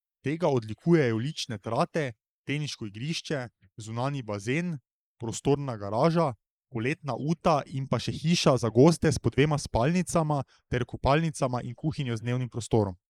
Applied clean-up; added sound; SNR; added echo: neural mask model Resemble Enhance denoiser.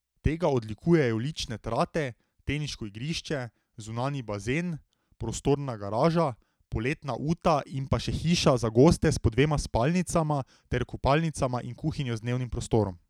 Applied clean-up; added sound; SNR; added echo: none; none; none; none.